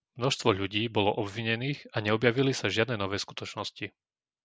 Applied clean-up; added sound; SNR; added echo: none; none; none; none.